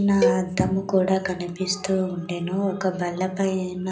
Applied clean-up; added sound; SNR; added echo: none; Cowbell; 5 dB; reverberation time 0.5 s.